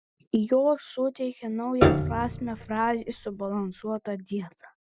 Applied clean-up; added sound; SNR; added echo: none; Piano; -1 dB; none.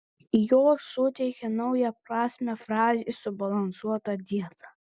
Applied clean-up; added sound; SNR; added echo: none; none; none; none.